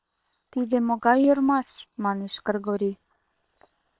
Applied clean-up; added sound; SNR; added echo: neural separator model SepFormer WHAM!.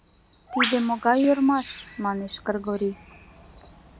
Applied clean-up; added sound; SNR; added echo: none; Bird; 10 dB; none.